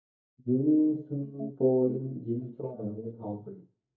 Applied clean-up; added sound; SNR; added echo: neural mask model DeepFilterNet 3.